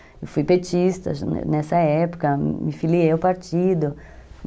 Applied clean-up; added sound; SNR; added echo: none; none; none; none.